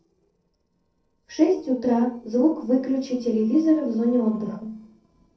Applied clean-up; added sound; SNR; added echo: neural separator model SepFormer DNS4.